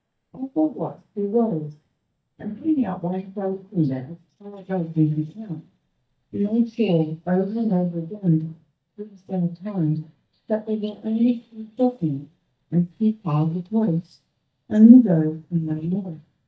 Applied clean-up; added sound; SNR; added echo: neural mask model DeepFilterNet 3.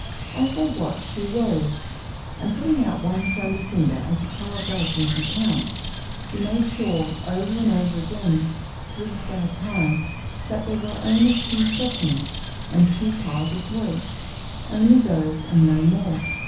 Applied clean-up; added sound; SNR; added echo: none; Bird; 7 dB; reverberation time 0.6 s.